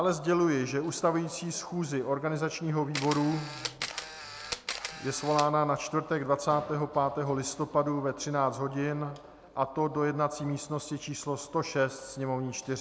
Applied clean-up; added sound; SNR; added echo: none; Camera; 8 dB; none.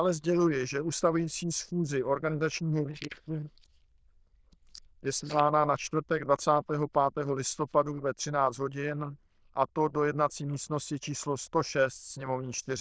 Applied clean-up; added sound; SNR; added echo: neural diffusion model UNIVERSE++.